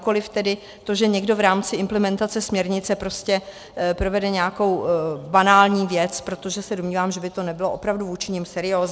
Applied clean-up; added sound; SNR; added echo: none; none; none; none.